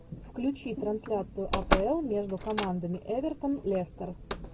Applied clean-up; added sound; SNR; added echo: none; Slam; 4 dB; none.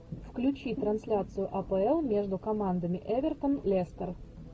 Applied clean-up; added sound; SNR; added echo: none; none; none; none.